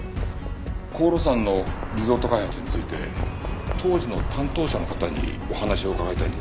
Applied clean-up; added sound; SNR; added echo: none; Livestock, farm animals, working animals; 15 dB; none.